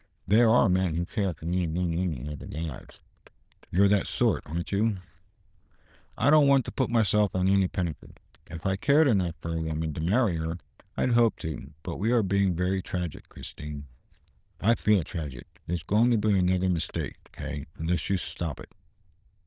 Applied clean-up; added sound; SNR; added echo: neural diffusion model UNIVERSE++.